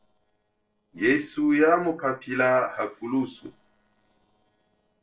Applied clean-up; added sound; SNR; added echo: neural separator model SepFormer DNS4.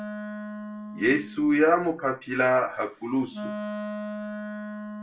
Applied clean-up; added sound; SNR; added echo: none; Wind instrument, woodwind instrument; 10 dB; reverberation time 0.3 s.